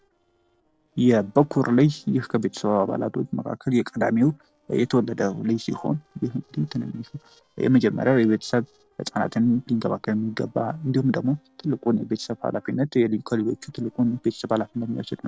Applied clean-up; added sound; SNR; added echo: neural separator model SepFormer DNS4.